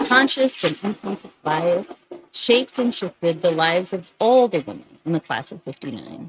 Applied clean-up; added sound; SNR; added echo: neural mask model RNNoise.